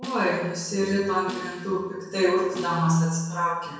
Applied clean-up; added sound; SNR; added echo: none; Snare drum; 17 dB; reverberation time 1.0 s.